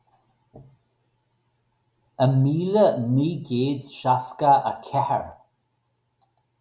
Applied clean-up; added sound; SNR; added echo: none; none; none; none.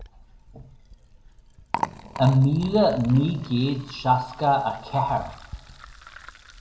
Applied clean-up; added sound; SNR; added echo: none; Liquid; 14 dB; reverberation time 0.5 s.